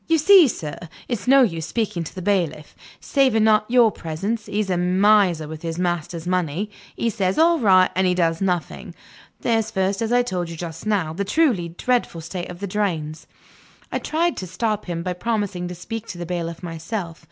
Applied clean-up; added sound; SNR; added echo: none; none; none; none.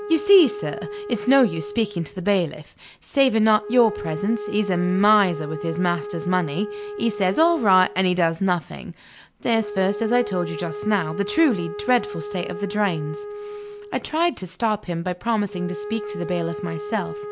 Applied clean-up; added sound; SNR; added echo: none; Wind instrument, woodwind instrument; 11 dB; none.